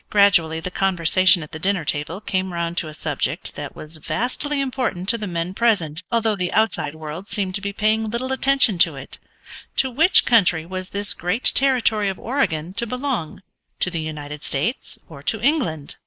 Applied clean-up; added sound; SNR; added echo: neural mask model Resemble Enhance denoiser.